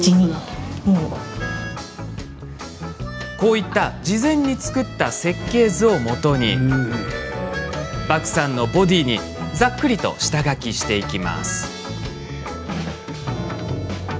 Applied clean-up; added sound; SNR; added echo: none; Piano; 17 dB; none.